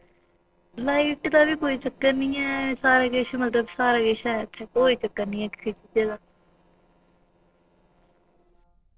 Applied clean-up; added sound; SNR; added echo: neural separator model SepFormer DNS4.